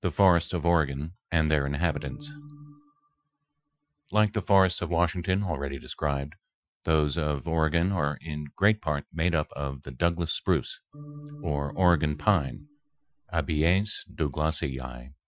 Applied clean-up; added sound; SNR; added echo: classical method Wiener filter.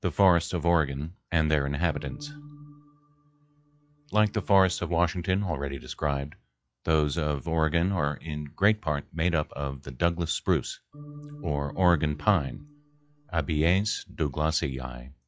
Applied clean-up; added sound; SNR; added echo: classical method log-MMSE.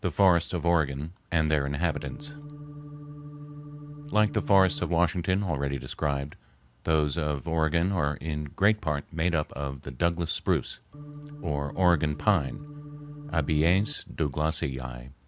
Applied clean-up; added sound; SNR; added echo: none; Organ; 12 dB; none.